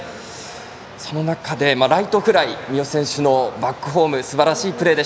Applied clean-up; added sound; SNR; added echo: none; none; none; none.